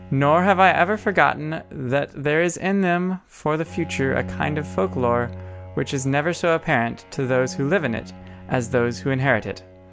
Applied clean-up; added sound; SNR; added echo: none; Bowed string instrument; 15 dB; none.